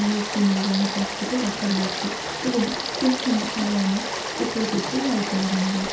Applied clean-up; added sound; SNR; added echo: none; Stream / Frog; 4 dB; reverberation time 0.6 s.